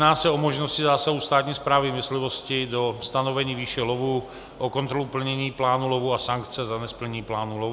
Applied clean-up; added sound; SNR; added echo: none; none; none; none.